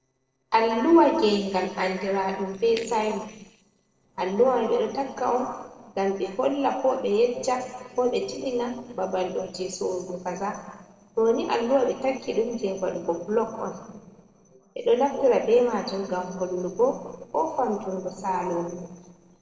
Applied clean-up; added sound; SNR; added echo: neural separator model SepFormer DNS4.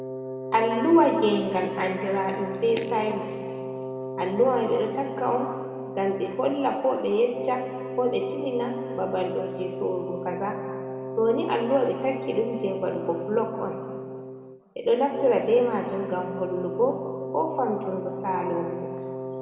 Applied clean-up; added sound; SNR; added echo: none; Wind instrument, woodwind instrument; 8 dB; reverberation time 1.9 s.